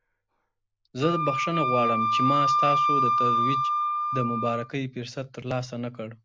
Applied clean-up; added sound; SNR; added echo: none; Wind instrument, woodwind instrument; -3 dB; none.